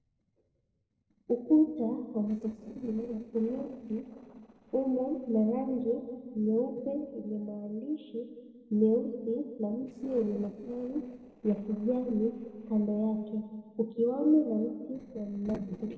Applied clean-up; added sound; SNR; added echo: neural separator model SepFormer DNS4.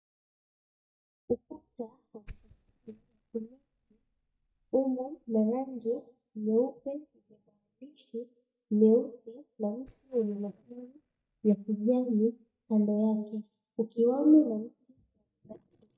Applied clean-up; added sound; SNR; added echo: neural mask model DeepFilterNet 3.